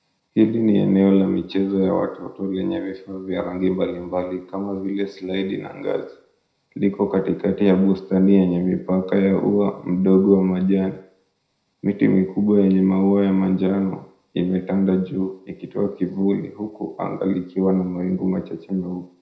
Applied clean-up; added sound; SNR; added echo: none; none; none; reverberation time 0.5 s.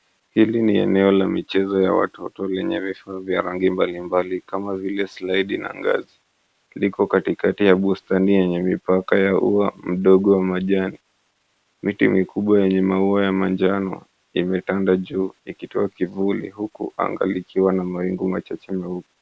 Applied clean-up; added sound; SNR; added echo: none; none; none; none.